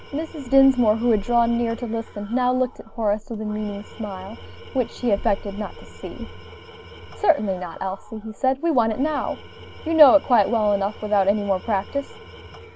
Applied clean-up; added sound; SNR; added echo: none; Tools; 19 dB; none.